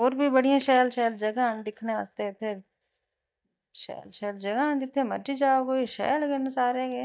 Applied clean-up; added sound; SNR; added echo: neural mask model DeepFilterNet 3.